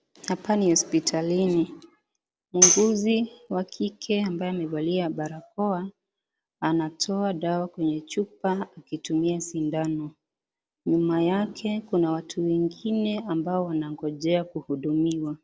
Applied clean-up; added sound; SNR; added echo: none; Tambourine; -2 dB; none.